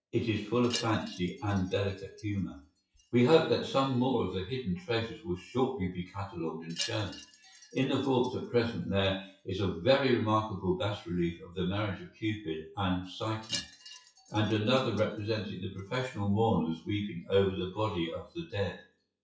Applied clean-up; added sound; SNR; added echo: classical method WPE with log-MMSE.